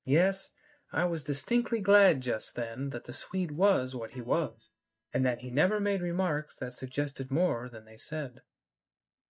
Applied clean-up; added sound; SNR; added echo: neural mask model DeepFilterNet 3.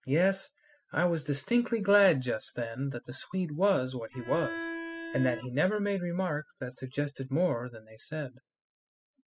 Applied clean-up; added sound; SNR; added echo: classical method spectral subtraction.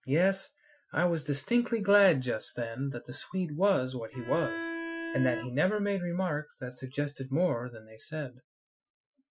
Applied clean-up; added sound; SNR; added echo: classical method Wiener filter.